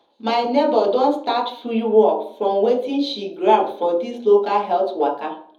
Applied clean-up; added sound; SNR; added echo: none; none; none; reverberation time 0.6 s.